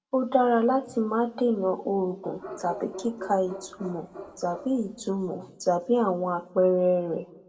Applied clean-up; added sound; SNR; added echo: none; Bark; 15 dB; reverberation time 1.6 s.